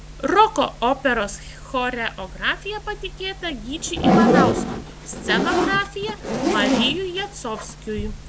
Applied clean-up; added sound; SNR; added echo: none; Zipper (clothing); 0 dB; none.